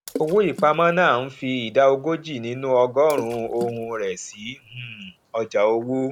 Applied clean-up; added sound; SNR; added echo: none; Water / Splash, splatter; 18 dB; none.